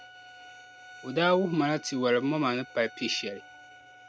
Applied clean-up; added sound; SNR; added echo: none; Bowed string instrument; 20 dB; none.